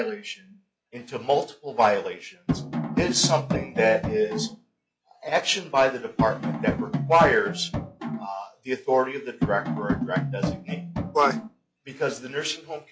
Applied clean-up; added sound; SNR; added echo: classical method log-MMSE.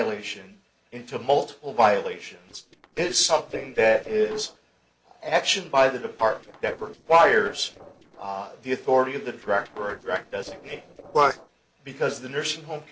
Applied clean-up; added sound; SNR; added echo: neural separator model SepFormer DNS4.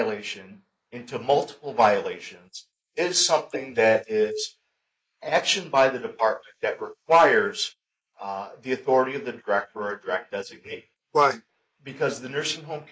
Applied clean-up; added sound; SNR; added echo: neural mask model Resemble Enhance denoiser.